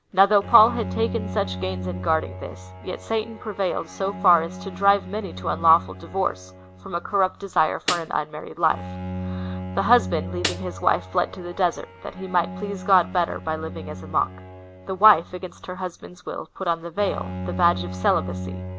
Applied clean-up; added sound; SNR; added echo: none; Bowed string instrument + Snare drum; 9 dB; none.